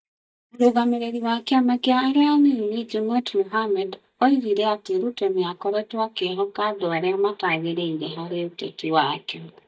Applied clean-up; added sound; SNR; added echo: neural mask model DeepFilterNet 3.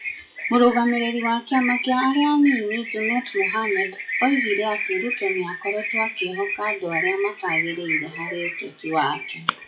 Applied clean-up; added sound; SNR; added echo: classical method WPE with log-MMSE.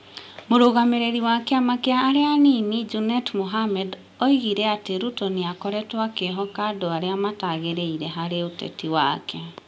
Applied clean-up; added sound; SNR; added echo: none; none; none; none.